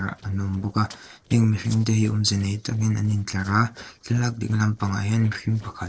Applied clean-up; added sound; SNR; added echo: neural separator model SepFormer DNS4.